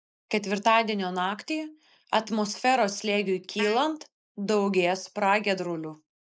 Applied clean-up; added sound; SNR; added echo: neural mask model Resemble Enhance denoiser.